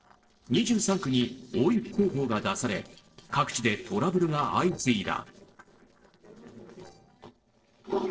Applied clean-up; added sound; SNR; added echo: neural separator model SepFormer DNS4.